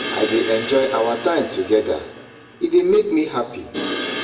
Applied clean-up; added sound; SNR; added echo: none; Crash cymbal; 10 dB; reverberation time 0.6 s.